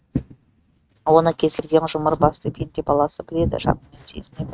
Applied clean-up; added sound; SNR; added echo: neural mask model RNNoise.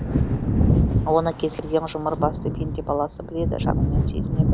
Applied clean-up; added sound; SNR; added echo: none; Thunder / Wind; -4 dB; none.